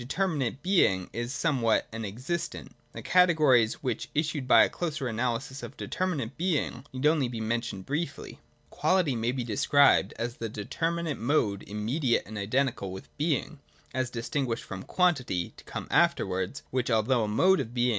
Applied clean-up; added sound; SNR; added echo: none; none; none; none.